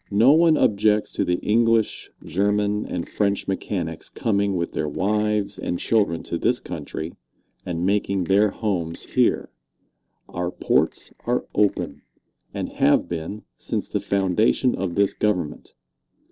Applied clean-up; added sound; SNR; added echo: neural separator model SepFormer DNS4.